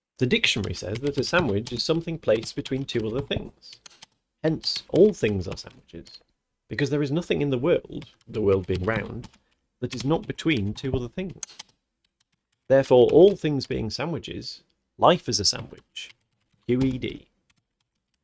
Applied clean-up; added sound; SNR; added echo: neural mask model RNNoise.